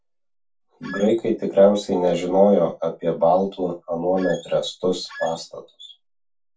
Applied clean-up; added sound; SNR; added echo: none; Squeak; 17 dB; reverberation time 0.2 s.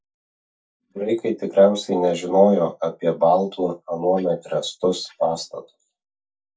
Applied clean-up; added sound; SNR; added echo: neural mask model DeepFilterNet 3.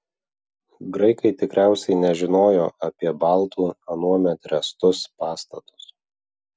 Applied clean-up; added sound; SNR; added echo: none; none; none; none.